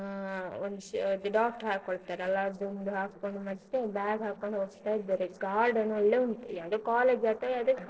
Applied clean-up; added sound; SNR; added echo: neural separator model SepFormer DNS4.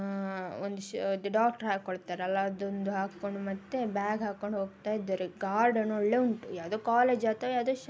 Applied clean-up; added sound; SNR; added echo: none; none; none; none.